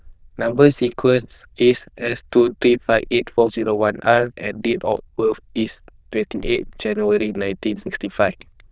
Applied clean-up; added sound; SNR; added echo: neural diffusion model UNIVERSE++.